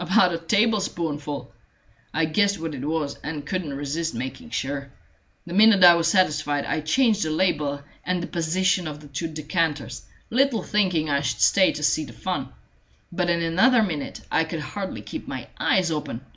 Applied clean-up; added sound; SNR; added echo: none; none; none; none.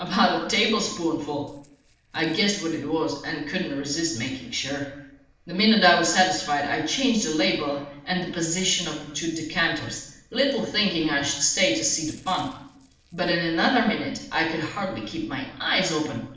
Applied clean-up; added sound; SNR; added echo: neural separator model SepFormer DNS4.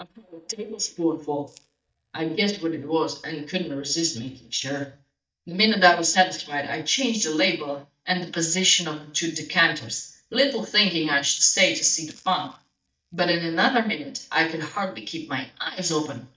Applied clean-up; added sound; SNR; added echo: neural mask model DeepFilterNet 3.